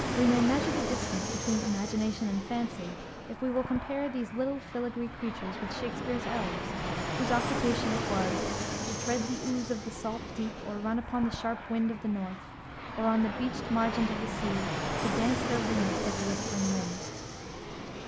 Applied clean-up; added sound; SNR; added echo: none; Fixed-wing aircraft, airplane; 2 dB; none.